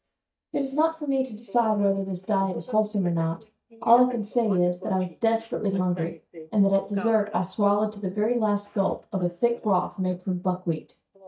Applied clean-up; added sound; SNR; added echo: neural mask model DeepFilterNet 3.